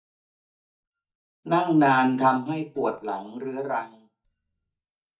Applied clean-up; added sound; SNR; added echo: neural mask model DeepFilterNet 3.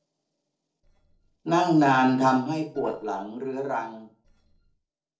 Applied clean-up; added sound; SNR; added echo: neural separator model SepFormer DNS4.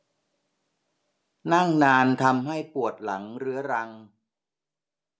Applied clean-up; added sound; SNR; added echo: none; none; none; none.